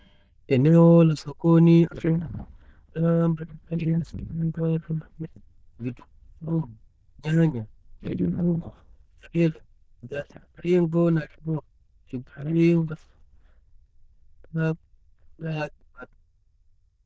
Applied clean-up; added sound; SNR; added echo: neural diffusion model UNIVERSE++.